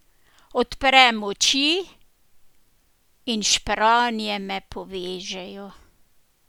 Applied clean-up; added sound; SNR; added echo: none; none; none; none.